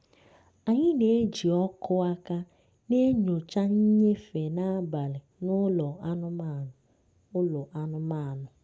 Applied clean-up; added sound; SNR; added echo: none; none; none; none.